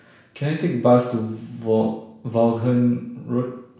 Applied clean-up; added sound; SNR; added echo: none; none; none; reverberation time 0.7 s.